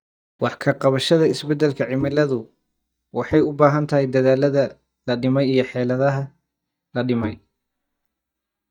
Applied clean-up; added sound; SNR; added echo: neural mask model DeepFilterNet 3.